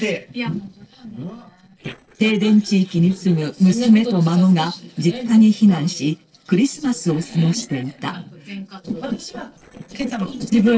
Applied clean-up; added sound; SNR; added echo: neural separator model SepFormer DNS4.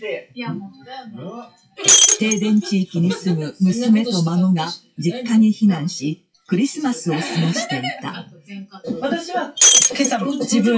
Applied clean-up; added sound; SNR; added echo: classical method WPE with log-MMSE.